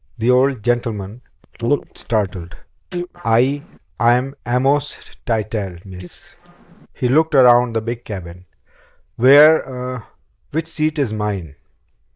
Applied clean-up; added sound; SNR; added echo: neural diffusion model UNIVERSE++.